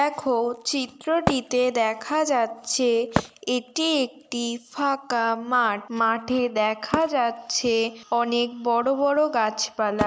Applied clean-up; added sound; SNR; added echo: none; Wood; 12 dB; none.